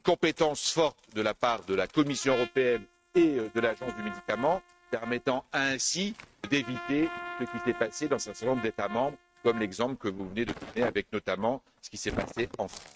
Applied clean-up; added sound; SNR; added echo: neural mask model RNNoise.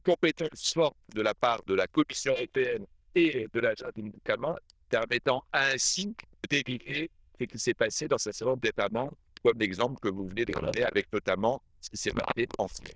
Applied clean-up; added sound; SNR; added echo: neural diffusion model UNIVERSE++.